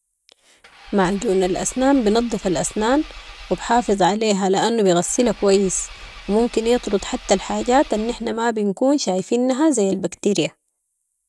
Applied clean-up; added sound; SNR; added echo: none; Engine / Car; 19 dB; none.